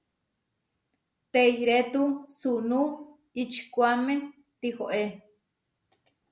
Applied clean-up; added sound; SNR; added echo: none; none; none; none.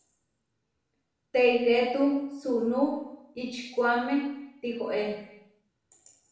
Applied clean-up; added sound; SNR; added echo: none; none; none; reverberation time 0.8 s.